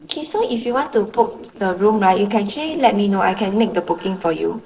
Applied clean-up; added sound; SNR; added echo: neural separator model SepFormer DNS4.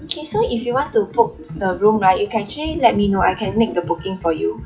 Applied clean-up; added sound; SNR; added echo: classical method WPE with log-MMSE.